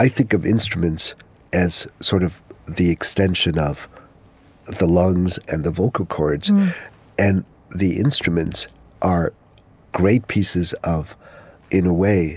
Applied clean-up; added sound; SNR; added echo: none; none; none; none.